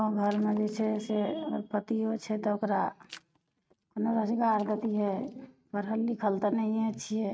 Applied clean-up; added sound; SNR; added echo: neural mask model RNNoise.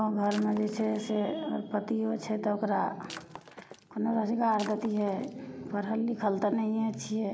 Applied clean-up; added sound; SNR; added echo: none; Shatter; 18 dB; none.